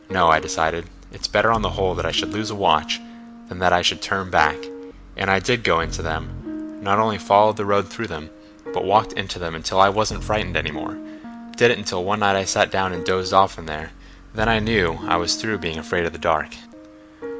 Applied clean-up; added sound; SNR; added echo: none; Piano; 13 dB; none.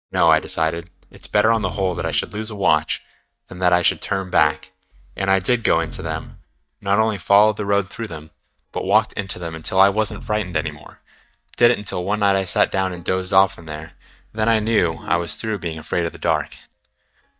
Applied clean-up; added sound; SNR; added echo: neural mask model DeepFilterNet 3.